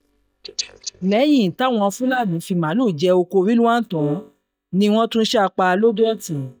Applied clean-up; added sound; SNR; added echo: neural mask model DeepFilterNet 3.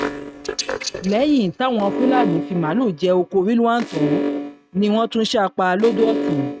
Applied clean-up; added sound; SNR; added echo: neural mask model RNNoise.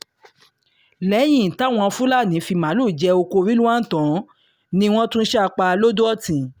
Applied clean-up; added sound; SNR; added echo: none; none; none; none.